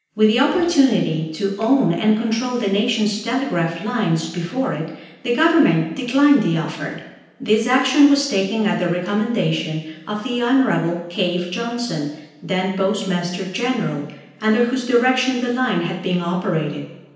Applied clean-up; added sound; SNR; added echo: none; none; none; reverberation time 0.9 s.